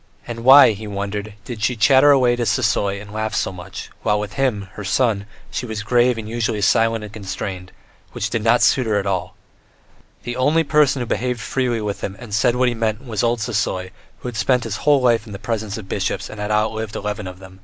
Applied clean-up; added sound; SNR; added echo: none; none; none; none.